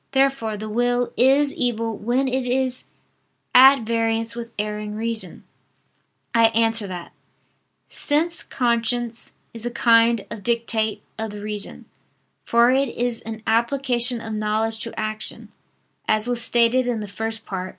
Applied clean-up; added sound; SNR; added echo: none; none; none; none.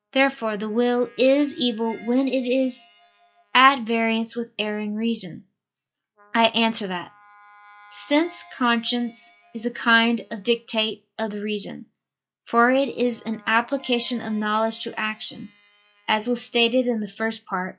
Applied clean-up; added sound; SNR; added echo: classical method log-MMSE.